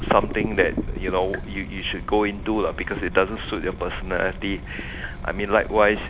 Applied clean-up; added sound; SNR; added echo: none; Drip / Water tap, faucet; 8 dB; none.